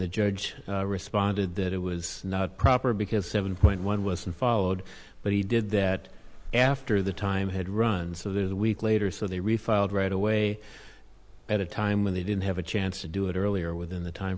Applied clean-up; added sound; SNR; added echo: none; Accelerating, revving, vroom; 19 dB; none.